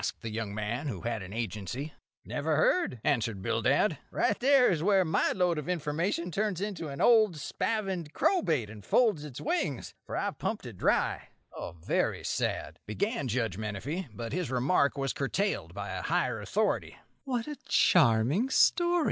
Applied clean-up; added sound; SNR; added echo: none; none; none; none.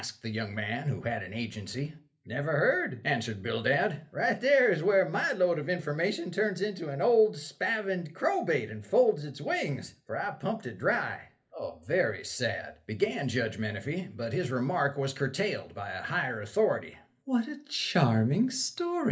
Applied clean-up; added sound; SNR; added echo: none; none; none; reverberation time 0.3 s.